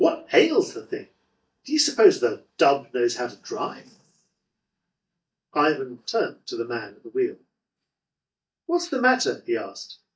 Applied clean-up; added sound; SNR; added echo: neural mask model DeepFilterNet 3.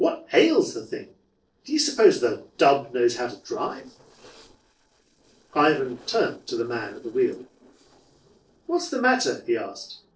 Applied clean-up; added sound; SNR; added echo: neural separator model SepFormer DNS4.